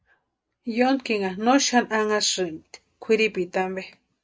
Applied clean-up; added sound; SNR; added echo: none; none; none; none.